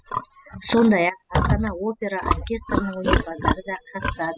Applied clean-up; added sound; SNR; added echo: classical method spectral subtraction.